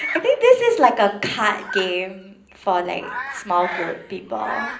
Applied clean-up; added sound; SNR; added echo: none; Bird vocalization, bird call, bird song; 12 dB; reverberation time 0.5 s.